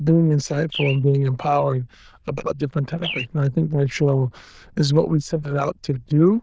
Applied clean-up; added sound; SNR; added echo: neural diffusion model UNIVERSE++.